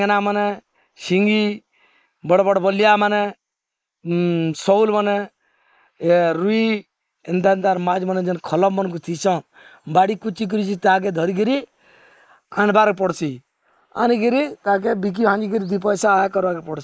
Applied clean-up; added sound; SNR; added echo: neural mask model Resemble Enhance denoiser.